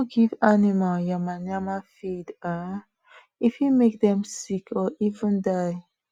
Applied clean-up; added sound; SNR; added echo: none; none; none; none.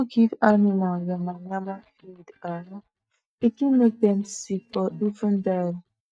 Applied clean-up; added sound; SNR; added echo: neural mask model DeepFilterNet 3.